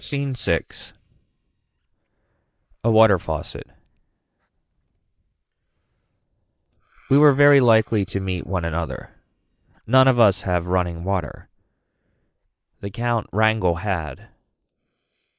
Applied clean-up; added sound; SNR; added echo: neural mask model Resemble Enhance denoiser.